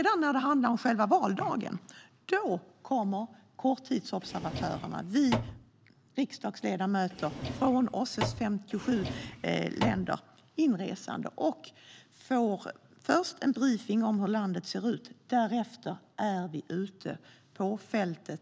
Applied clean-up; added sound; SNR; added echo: none; Drawer open or close; 7 dB; none.